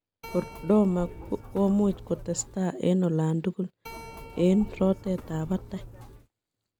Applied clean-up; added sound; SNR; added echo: none; Keyboard (musical); 15 dB; none.